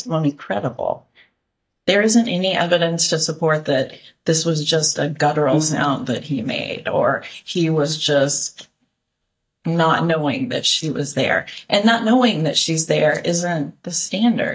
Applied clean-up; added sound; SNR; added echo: neural mask model DeepFilterNet 3.